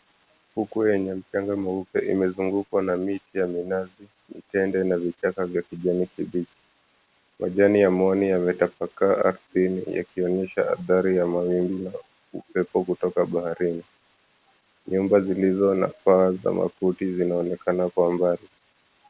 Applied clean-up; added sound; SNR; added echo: none; none; none; none.